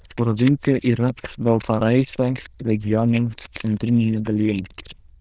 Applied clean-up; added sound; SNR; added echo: neural diffusion model UNIVERSE++.